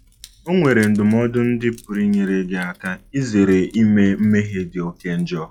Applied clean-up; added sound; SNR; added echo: classical method log-MMSE.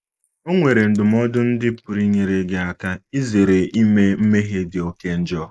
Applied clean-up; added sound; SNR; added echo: neural mask model Resemble Enhance denoiser.